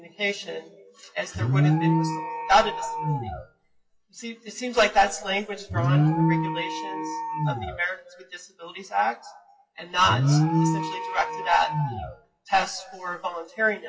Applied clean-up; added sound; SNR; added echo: classical method WPE with log-MMSE.